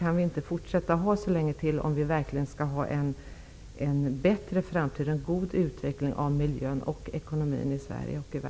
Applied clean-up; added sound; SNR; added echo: none; none; none; none.